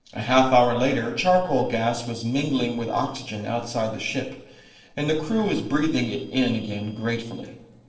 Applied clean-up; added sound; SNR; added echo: neural separator model SepFormer DNS4.